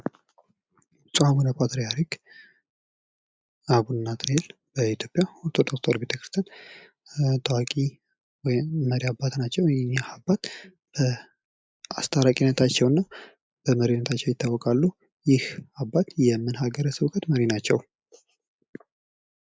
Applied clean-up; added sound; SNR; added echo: neural mask model Resemble Enhance denoiser.